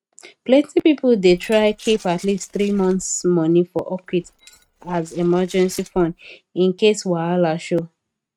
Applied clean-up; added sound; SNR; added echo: neural mask model RNNoise.